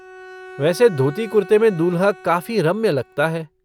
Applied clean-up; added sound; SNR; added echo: none; Bowed string instrument; 20 dB; none.